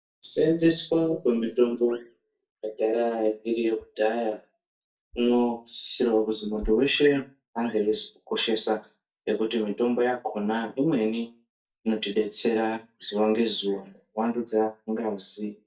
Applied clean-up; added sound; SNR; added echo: neural mask model DeepFilterNet 3.